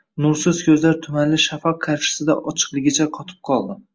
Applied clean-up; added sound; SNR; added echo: none; none; none; none.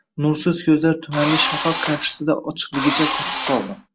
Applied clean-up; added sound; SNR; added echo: none; Engine / Drill; 0 dB; none.